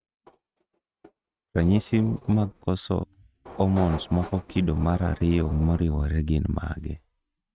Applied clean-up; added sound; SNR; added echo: neural mask model RNNoise.